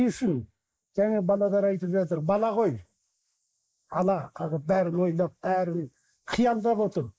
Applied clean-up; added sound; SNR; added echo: neural mask model Resemble Enhance denoiser.